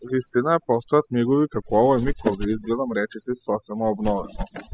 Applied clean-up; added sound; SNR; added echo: classical method spectral subtraction.